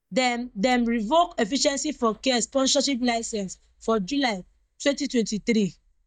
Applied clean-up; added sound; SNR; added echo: neural mask model DeepFilterNet 3.